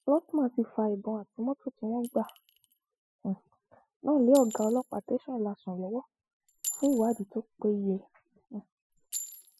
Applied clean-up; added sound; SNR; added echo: classical method spectral subtraction.